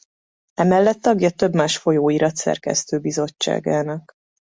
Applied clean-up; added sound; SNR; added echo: none; none; none; none.